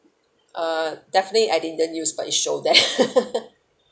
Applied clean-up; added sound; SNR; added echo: none; none; none; none.